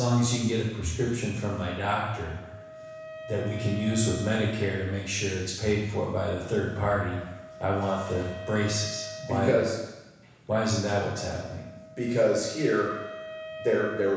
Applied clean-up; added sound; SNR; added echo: none; Wind instrument, woodwind instrument; 15 dB; reverberation time 1.1 s.